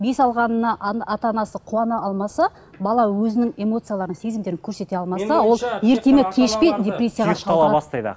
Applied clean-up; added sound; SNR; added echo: none; none; none; none.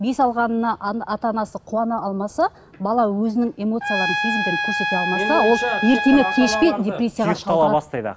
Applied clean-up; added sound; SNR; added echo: none; Trumpet; 4 dB; none.